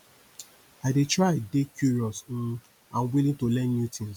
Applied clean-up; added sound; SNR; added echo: none; none; none; none.